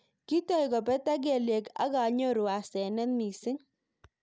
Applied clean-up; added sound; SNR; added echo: none; none; none; none.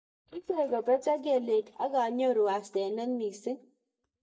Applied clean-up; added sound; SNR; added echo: neural mask model DeepFilterNet 3.